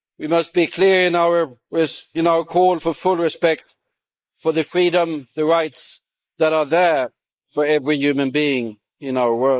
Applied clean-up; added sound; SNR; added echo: neural mask model Resemble Enhance denoiser.